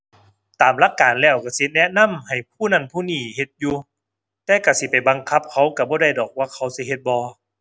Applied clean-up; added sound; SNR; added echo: none; none; none; none.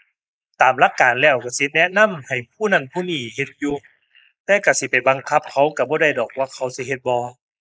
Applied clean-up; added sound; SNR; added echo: neural mask model Resemble Enhance denoiser.